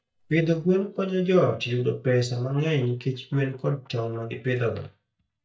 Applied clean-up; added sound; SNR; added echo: neural mask model DeepFilterNet 3.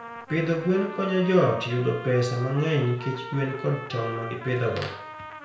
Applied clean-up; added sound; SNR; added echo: none; Trumpet; 13 dB; reverberation time 0.5 s.